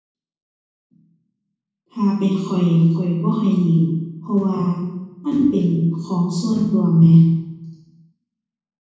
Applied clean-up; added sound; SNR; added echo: none; none; none; reverberation time 1.1 s.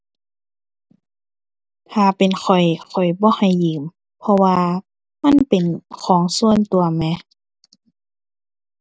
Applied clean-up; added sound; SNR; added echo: none; none; none; none.